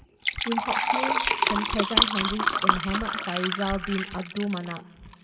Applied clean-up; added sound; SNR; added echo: none; Fill (with liquid); -4 dB; reverberation time 1.6 s.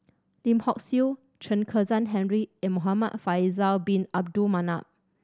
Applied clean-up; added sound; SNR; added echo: none; none; none; none.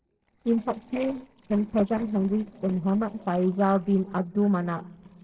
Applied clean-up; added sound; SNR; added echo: neural separator model SepFormer DNS4.